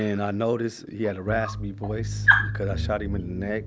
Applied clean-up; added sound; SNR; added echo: none; Dog; 2 dB; none.